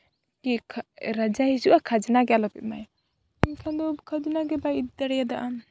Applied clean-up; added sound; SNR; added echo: none; none; none; none.